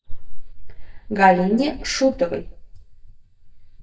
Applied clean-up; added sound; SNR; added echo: neural mask model DeepFilterNet 3.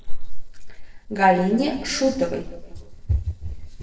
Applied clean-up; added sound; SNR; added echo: neural separator model SepFormer DNS4.